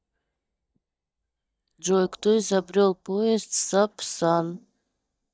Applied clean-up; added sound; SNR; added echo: neural mask model DeepFilterNet 3.